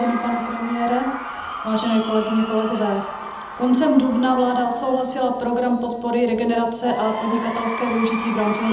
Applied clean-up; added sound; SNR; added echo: none; Crowd / Cheering; 10 dB; reverberation time 0.8 s.